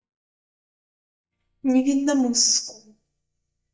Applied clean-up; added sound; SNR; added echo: neural mask model DeepFilterNet 3.